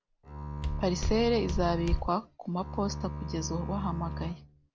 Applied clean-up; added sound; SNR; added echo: none; Walk, footsteps + Bowed string instrument; 3 dB; none.